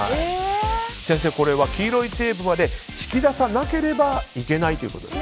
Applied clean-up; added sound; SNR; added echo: none; Explosion; 16 dB; none.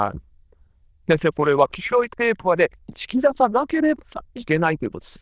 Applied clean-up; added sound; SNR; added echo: neural diffusion model UNIVERSE++.